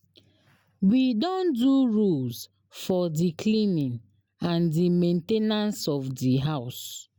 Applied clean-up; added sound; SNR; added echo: none; none; none; none.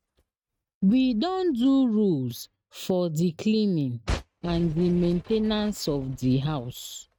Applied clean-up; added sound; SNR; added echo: neural mask model RNNoise.